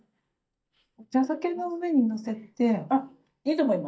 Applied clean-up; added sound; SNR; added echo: neural mask model DeepFilterNet 3.